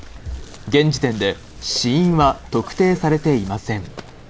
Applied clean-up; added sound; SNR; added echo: none; none; none; none.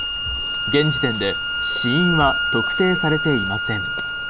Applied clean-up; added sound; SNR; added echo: none; Bowed string instrument; 0 dB; none.